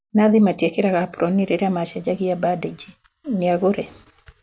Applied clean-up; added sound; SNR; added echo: none; none; none; none.